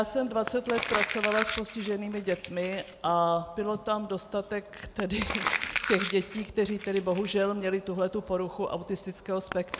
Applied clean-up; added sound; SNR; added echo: none; Crumpling, crinkling; 7 dB; none.